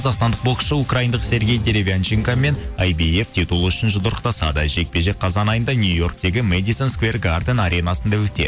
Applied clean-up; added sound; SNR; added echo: none; Bowed string instrument; 10 dB; none.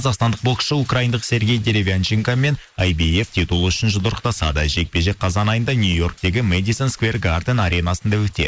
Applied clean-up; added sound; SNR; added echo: neural mask model Resemble Enhance denoiser.